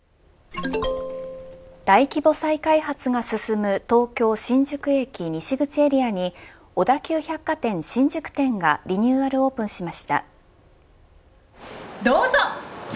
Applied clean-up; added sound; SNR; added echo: none; none; none; none.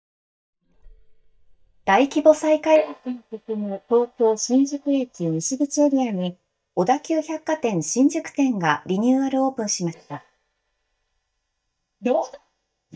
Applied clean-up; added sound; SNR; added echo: neural mask model DeepFilterNet 3.